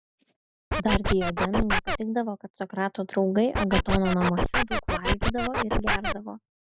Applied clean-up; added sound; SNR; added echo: none; Scratching (performance technique); -2 dB; none.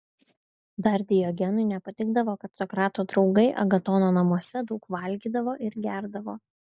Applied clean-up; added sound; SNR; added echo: none; none; none; none.